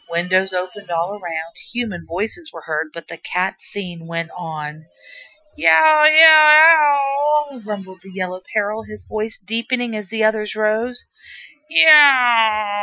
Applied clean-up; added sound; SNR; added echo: classical method Wiener filter.